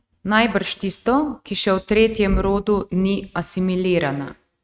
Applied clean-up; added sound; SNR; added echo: neural mask model RNNoise.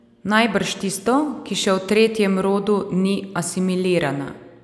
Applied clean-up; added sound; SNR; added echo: none; none; none; none.